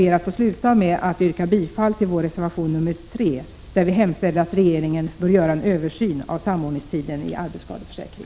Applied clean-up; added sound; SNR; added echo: none; none; none; none.